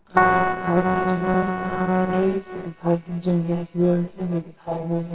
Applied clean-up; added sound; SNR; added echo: neural separator model SepFormer WHAMR!.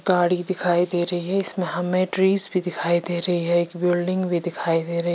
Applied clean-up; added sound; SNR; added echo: none; none; none; none.